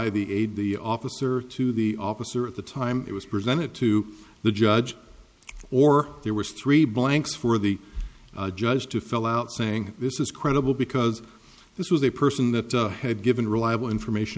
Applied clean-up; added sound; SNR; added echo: none; none; none; none.